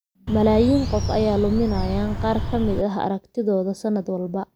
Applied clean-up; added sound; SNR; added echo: none; Bird; 4 dB; none.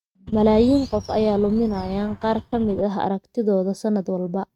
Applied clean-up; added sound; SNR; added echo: neural mask model RNNoise.